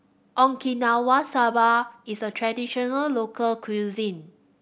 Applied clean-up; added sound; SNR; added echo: none; none; none; none.